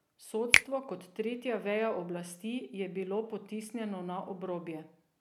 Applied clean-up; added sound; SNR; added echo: none; Finger snapping; -2 dB; none.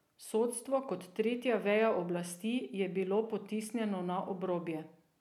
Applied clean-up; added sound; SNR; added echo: none; none; none; none.